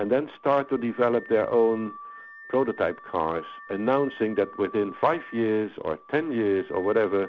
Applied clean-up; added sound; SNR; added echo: none; Alarm / Car; 19 dB; none.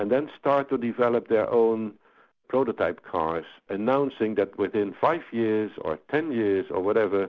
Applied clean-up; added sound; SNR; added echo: none; none; none; none.